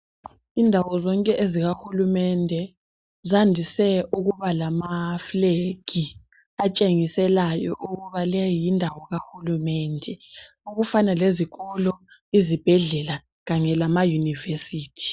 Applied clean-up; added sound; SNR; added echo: none; none; none; none.